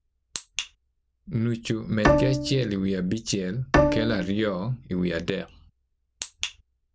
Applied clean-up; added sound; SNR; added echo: none; Bowed string instrument; -2 dB; none.